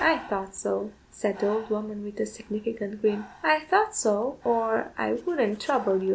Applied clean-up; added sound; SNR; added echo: none; Breathing; 20 dB; none.